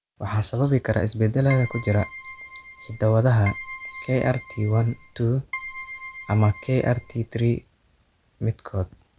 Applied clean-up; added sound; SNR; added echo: none; Keyboard (musical); 14 dB; none.